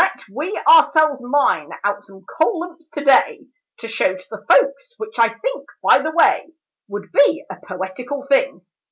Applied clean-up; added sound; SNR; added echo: none; none; none; none.